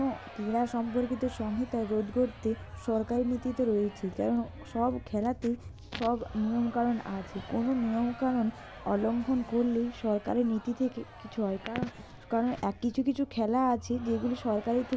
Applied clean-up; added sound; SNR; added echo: none; Crowd; 20 dB; none.